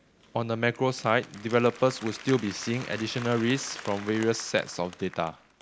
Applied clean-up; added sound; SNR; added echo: none; Applause; 16 dB; none.